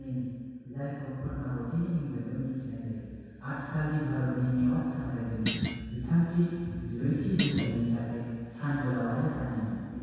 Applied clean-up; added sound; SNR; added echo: none; Thump, thud; 3 dB; reverberation time 2.0 s.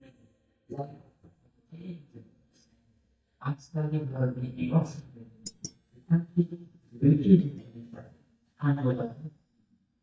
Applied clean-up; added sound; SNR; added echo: neural mask model DeepFilterNet 3.